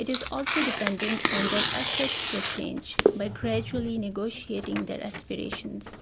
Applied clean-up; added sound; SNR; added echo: none; Tearing; -2 dB; none.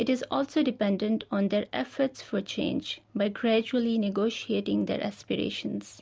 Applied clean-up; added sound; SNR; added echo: none; none; none; none.